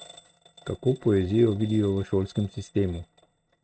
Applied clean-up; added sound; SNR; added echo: neural mask model RNNoise.